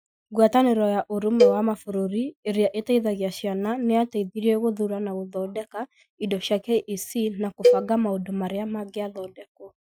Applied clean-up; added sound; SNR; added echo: classical method Wiener filter.